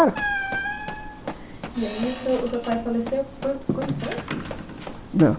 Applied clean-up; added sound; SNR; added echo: none; Run + Squeak; 6 dB; none.